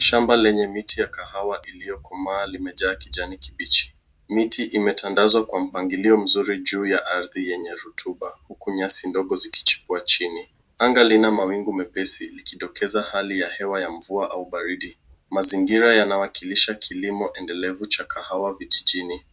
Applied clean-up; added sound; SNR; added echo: none; none; none; none.